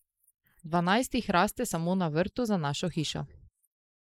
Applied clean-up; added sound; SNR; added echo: neural mask model Resemble Enhance denoiser.